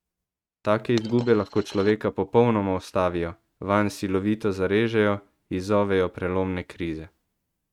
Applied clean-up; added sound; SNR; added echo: neural mask model RNNoise.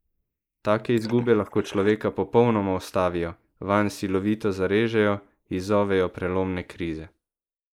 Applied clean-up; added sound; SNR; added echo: neural mask model Resemble Enhance denoiser.